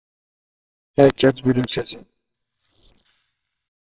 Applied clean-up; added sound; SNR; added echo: neural separator model SepFormer WHAMR!.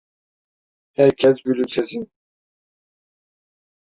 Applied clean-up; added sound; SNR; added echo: none; none; none; none.